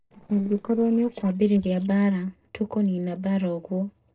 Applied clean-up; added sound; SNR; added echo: neural separator model SepFormer DNS4.